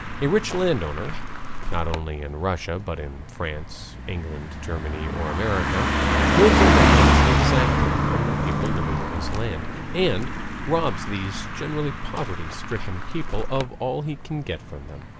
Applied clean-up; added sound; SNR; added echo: none; Car passing by; -4 dB; none.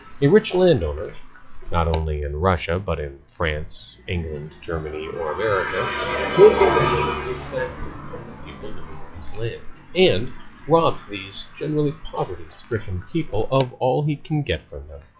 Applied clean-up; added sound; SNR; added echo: classical method log-MMSE.